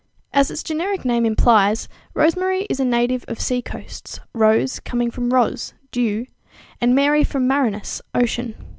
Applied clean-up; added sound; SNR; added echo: none; none; none; none.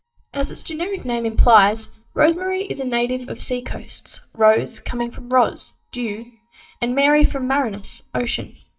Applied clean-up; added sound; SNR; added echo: neural mask model DeepFilterNet 3.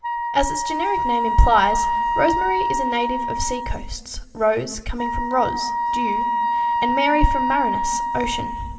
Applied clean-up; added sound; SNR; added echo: none; Wind instrument, woodwind instrument; 0 dB; reverberation time 2.1 s.